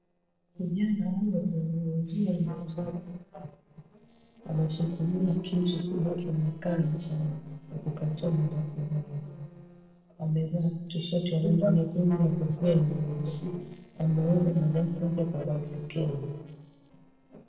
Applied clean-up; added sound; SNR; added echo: neural separator model SepFormer DNS4.